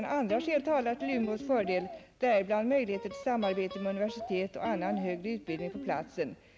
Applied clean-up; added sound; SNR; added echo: none; Bird vocalization, bird call, bird song + Guitar; 12 dB; none.